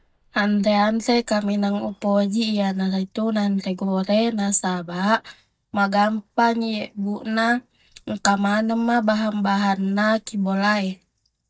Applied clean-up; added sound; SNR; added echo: neural mask model DeepFilterNet 3.